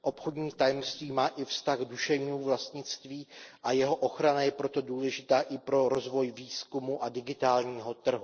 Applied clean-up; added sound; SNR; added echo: neural separator model SepFormer DNS4.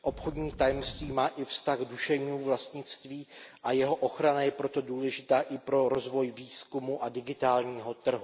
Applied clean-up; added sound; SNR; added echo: none; Wind; 12 dB; none.